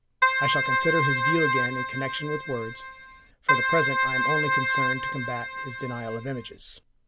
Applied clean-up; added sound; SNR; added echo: none; Keyboard (musical); -5 dB; none.